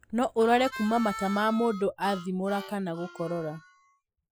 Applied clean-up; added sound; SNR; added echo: classical method Wiener filter.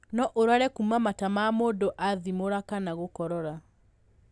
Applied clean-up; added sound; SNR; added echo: none; none; none; none.